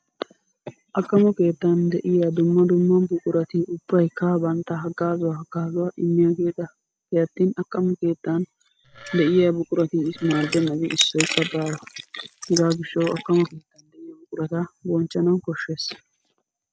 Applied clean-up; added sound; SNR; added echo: none; Wood; 16 dB; none.